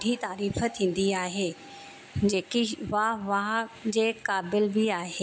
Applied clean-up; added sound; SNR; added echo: none; none; none; none.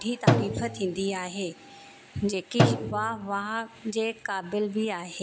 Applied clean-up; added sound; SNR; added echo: none; Drum; -1 dB; none.